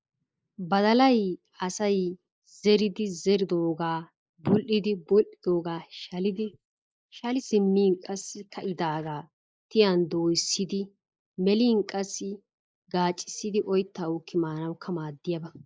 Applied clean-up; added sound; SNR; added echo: neural mask model Resemble Enhance denoiser.